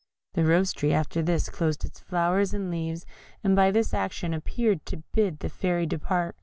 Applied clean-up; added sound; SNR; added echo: none; none; none; none.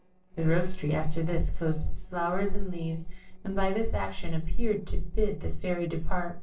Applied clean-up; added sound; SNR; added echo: neural separator model SepFormer DNS4.